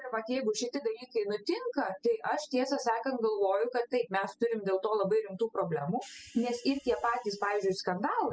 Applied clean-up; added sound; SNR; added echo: classical method spectral subtraction.